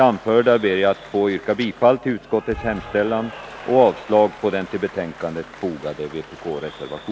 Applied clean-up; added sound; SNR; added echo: none; Applause / Cheering; 18 dB; none.